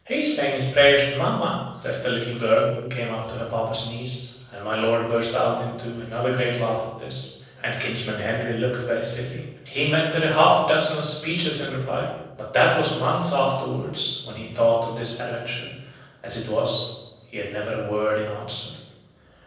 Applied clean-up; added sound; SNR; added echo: neural separator model SepFormer DNS4.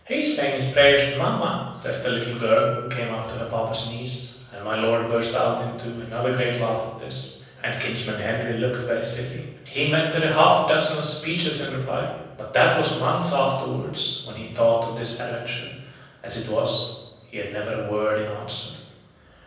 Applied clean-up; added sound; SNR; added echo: none; Bell; 13 dB; reverberation time 1.1 s.